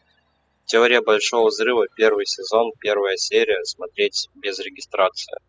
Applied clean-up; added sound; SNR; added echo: classical method spectral subtraction.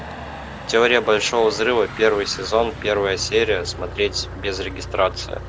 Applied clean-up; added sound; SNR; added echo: none; Motor vehicle (road); 12 dB; none.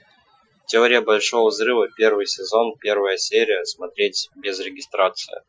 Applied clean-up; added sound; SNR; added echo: classical method Wiener filter.